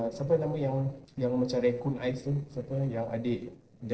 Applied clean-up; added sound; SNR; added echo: neural separator model SepFormer DNS4.